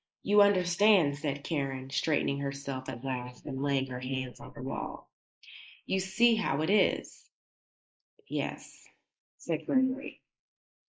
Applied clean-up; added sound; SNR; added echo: neural mask model Resemble Enhance denoiser.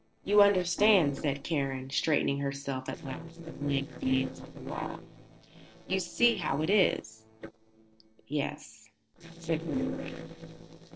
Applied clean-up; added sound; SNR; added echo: neural separator model SepFormer DNS4.